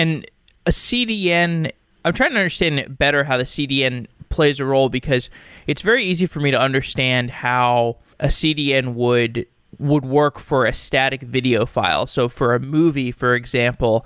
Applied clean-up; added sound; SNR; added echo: none; none; none; none.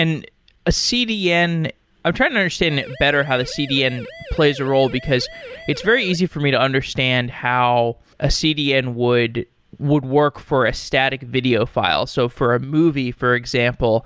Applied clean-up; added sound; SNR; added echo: none; Siren; 17 dB; none.